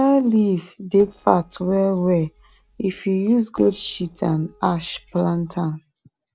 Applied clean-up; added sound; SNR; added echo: neural separator model SepFormer DNS4.